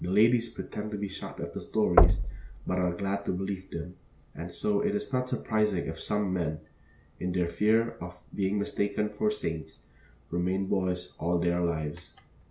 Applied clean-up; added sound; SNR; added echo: none; Knock; -1 dB; none.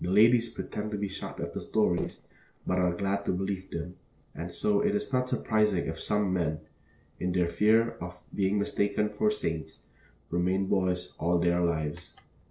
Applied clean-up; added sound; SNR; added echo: neural separator model SepFormer DNS4.